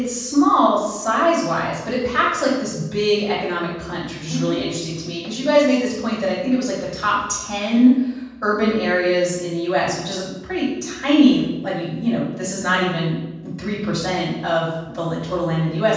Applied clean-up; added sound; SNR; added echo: none; none; none; reverberation time 1.2 s.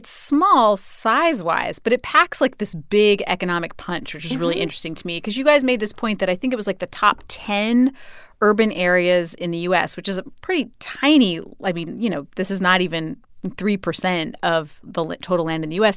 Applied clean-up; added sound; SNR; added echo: none; none; none; none.